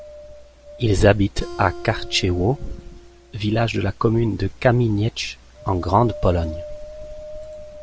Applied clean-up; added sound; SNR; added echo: none; Acoustic guitar + Wind; 17 dB; none.